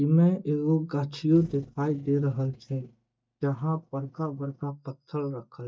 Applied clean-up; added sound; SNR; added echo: neural mask model DeepFilterNet 3.